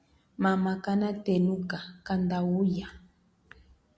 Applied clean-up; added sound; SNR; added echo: none; none; none; none.